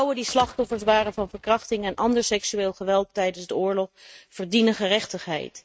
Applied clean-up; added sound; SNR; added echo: neural mask model RNNoise.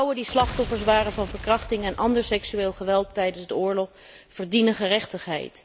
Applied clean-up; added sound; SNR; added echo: none; Boom; 12 dB; none.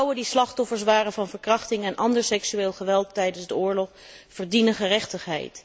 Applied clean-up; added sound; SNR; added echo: none; none; none; none.